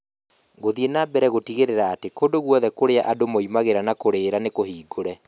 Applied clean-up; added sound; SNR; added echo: none; none; none; none.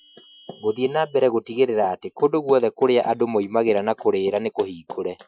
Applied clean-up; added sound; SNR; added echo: classical method Wiener filter.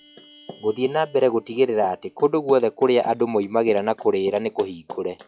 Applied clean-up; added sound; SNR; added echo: classical method log-MMSE.